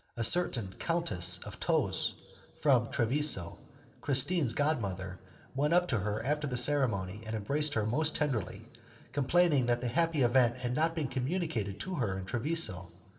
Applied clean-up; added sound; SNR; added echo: none; none; none; reverberation time 2.1 s.